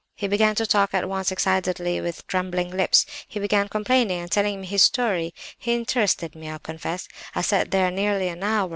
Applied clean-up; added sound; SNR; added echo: none; none; none; none.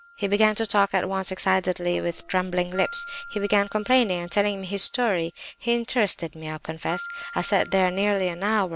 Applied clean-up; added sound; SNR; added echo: none; Gong + Glockenspiel; 18 dB; none.